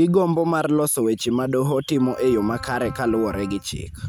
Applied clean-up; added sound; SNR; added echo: none; Wind instrument, woodwind instrument; 19 dB; none.